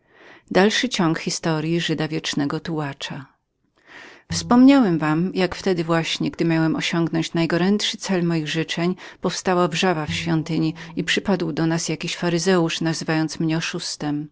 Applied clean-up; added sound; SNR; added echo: neural separator model SepFormer DNS4.